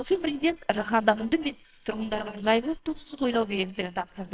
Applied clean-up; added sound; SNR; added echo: neural separator model SepFormer WHAMR!.